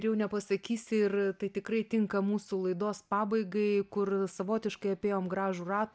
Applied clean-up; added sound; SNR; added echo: none; none; none; none.